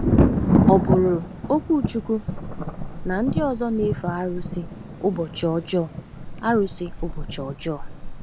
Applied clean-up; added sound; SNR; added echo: none; Thunder; 0 dB; none.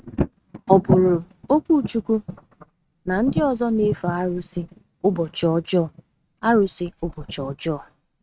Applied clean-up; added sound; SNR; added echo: neural mask model RNNoise.